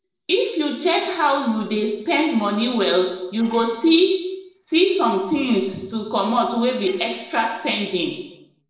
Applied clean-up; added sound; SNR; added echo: neural separator model SepFormer DNS4.